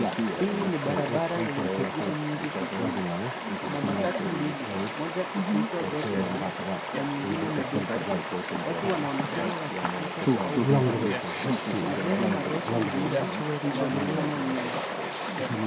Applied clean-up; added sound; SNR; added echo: none; Chatter / Stream; -5 dB; none.